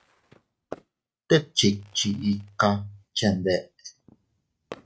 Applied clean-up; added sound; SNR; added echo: neural mask model RNNoise.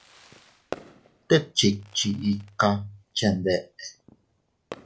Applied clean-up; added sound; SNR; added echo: none; Fireworks; 20 dB; none.